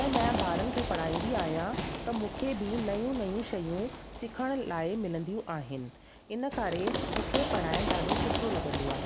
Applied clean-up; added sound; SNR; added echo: none; Run; 1 dB; none.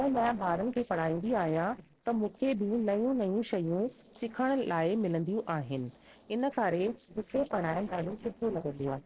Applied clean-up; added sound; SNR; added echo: neural separator model SepFormer DNS4.